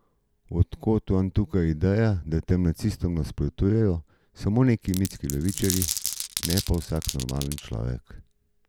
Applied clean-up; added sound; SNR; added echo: none; Glass; 8 dB; none.